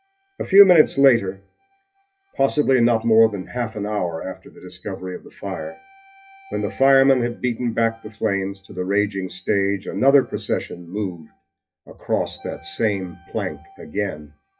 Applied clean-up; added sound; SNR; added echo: classical method WPE with log-MMSE.